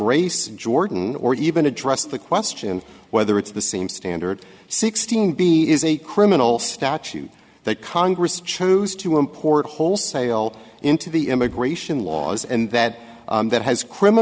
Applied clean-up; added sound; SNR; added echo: none; none; none; none.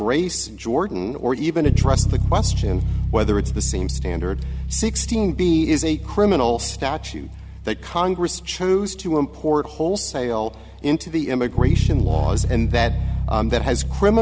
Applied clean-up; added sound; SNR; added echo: none; Bass guitar; 2 dB; none.